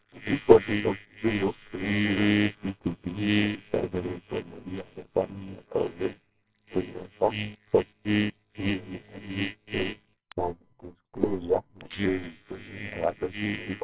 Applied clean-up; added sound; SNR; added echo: neural separator model SepFormer WHAMR!.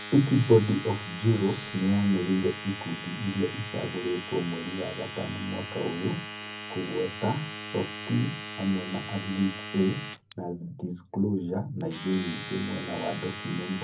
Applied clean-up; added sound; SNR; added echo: none; Domestic sounds, home sounds; 11 dB; reverberation time 0.3 s.